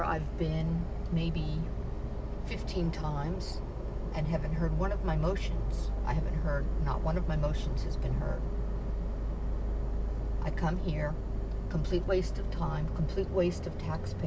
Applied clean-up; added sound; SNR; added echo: none; none; none; none.